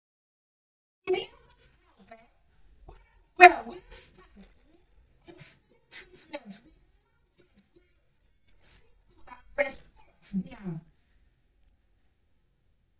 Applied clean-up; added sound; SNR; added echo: neural mask model DeepFilterNet 3.